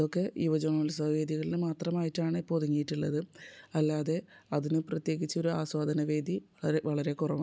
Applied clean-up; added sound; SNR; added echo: none; none; none; none.